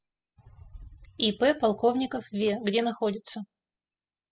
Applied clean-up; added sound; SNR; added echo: classical method spectral subtraction.